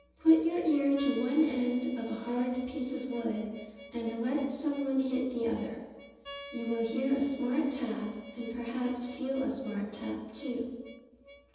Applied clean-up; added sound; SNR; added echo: none; Harmonica; 18 dB; reverberation time 1.1 s.